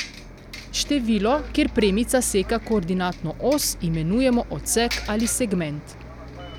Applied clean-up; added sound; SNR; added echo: none; Bus; 12 dB; none.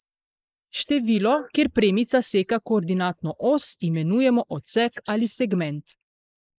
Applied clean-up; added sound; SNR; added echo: neural mask model Resemble Enhance denoiser.